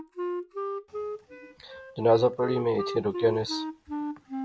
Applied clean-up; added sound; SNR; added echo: none; Wind instrument, woodwind instrument; 7 dB; none.